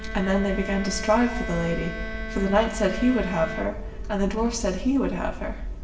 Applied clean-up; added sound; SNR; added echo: none; Bowed string instrument; 12 dB; reverberation time 1.0 s.